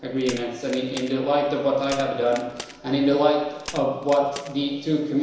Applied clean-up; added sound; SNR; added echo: none; Crack; 17 dB; reverberation time 1.0 s.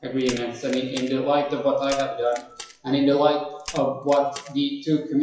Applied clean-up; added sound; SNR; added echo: classical method WPE with log-MMSE.